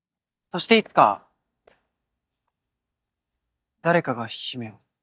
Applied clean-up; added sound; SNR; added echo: neural mask model DeepFilterNet 3.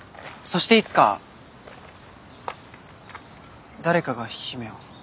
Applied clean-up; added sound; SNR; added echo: none; none; none; none.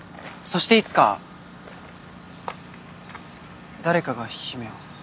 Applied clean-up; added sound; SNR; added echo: none; Engine; 19 dB; none.